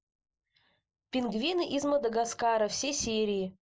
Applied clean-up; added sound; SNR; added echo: neural mask model Resemble Enhance denoiser.